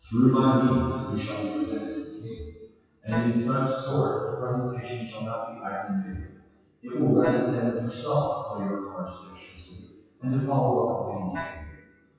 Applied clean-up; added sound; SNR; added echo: classical method WPE with log-MMSE.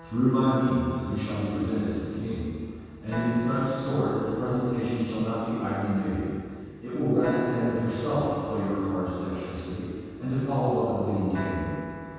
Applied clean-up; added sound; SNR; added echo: none; Acoustic guitar; 15 dB; reverberation time 2.1 s.